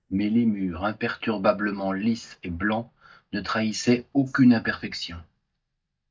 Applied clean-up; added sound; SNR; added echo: neural mask model DeepFilterNet 3.